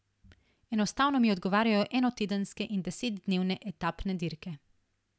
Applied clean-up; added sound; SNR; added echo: none; none; none; none.